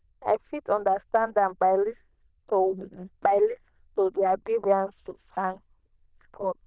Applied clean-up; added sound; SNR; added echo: neural diffusion model UNIVERSE++.